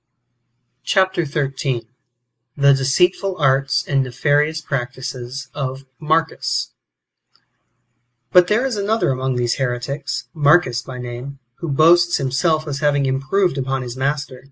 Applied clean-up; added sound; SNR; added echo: neural mask model Resemble Enhance denoiser.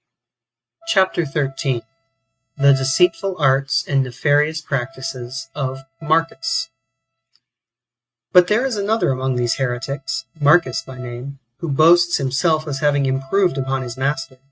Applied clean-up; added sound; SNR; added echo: neural mask model RNNoise.